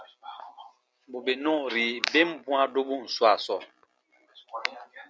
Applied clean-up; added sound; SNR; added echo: none; none; none; none.